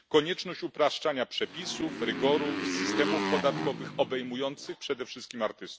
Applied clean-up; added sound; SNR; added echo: none; Motorcycle; 3 dB; none.